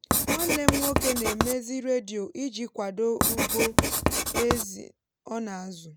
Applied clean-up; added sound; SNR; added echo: none; Writing; -3 dB; none.